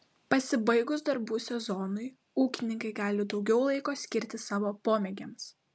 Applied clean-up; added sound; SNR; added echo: none; none; none; none.